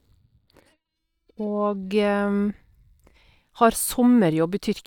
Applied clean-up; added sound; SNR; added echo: neural mask model DeepFilterNet 3.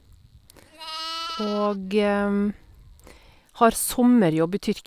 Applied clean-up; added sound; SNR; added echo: none; Livestock, farm animals, working animals; 16 dB; none.